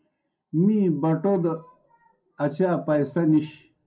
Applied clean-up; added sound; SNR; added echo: none; none; none; reverberation time 0.2 s.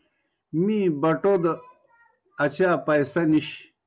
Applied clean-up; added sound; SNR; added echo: none; none; none; none.